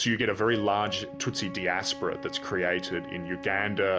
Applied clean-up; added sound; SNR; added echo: none; Wind instrument, woodwind instrument; 12 dB; none.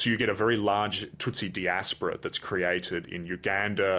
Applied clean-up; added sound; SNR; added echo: none; none; none; none.